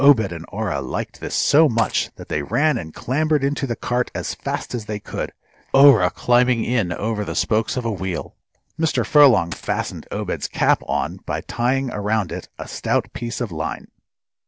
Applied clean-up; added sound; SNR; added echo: none; Coin (dropping); 14 dB; none.